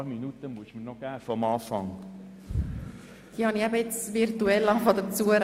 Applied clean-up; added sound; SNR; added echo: none; none; none; none.